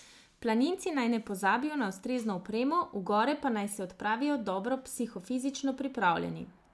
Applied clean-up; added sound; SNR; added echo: none; none; none; none.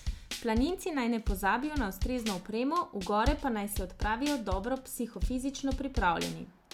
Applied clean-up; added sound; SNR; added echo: none; Drum / Drum kit; 5 dB; none.